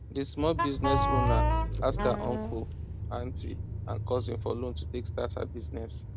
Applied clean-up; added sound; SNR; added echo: none; Engine / Car + Wind instrument, woodwind instrument; -3 dB; none.